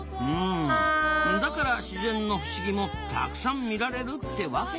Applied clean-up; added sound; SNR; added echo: none; Wind instrument, woodwind instrument; -2 dB; none.